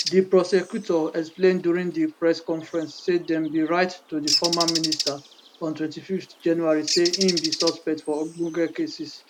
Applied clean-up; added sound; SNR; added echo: none; Bird; 8 dB; none.